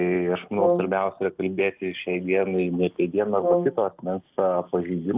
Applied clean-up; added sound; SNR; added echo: neural separator model SepFormer DNS4.